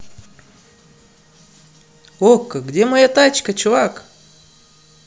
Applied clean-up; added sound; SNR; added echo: none; none; none; none.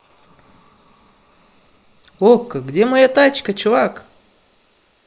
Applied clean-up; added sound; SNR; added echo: neural mask model Resemble Enhance denoiser.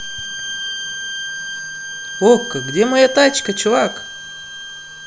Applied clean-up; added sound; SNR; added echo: none; Bowed string instrument; 9 dB; none.